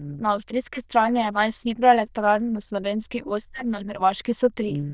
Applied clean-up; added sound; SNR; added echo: neural diffusion model UNIVERSE++.